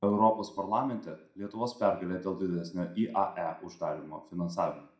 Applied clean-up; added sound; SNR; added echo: none; none; none; reverberation time 0.5 s.